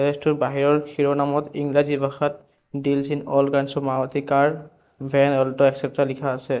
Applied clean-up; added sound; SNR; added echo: neural mask model Resemble Enhance denoiser.